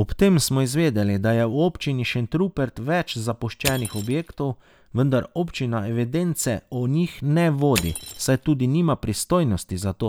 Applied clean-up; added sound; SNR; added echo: none; Crushing; 12 dB; none.